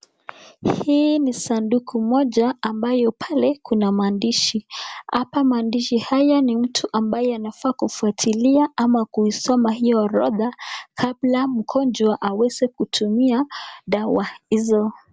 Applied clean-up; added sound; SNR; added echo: none; none; none; none.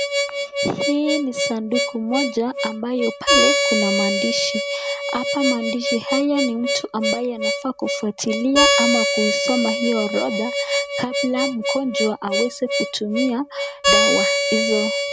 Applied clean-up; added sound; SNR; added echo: none; Harmonica; -2 dB; none.